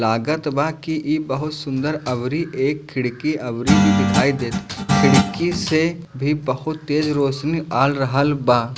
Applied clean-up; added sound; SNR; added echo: none; Guitar; -2 dB; none.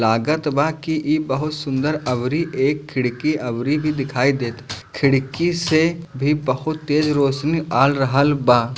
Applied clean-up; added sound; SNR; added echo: none; none; none; none.